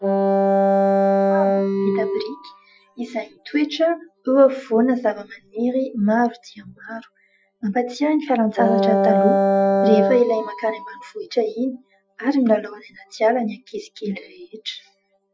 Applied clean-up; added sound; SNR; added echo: classical method Wiener filter.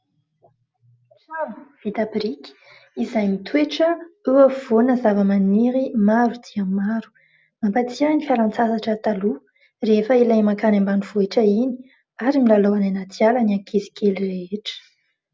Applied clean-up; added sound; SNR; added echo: none; none; none; none.